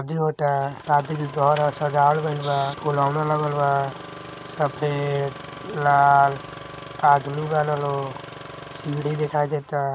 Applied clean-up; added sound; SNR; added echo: none; Engine starting; 15 dB; none.